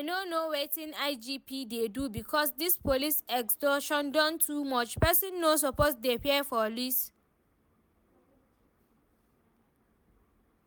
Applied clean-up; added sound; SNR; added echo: none; none; none; none.